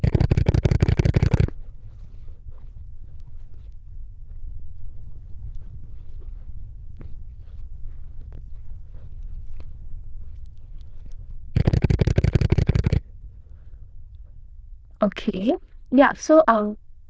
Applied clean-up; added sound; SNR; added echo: neural diffusion model UNIVERSE++.